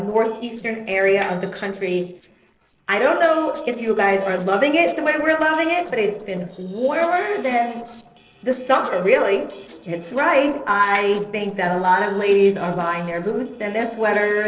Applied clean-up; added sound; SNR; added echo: neural separator model SepFormer DNS4.